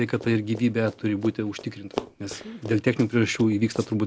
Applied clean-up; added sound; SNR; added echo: none; Run; 16 dB; none.